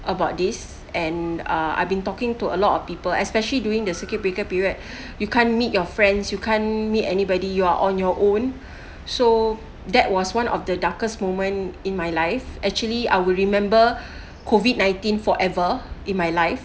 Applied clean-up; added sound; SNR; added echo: none; none; none; none.